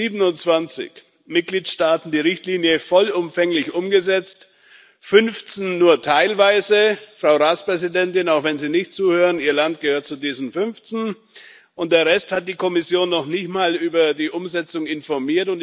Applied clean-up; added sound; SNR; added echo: none; none; none; none.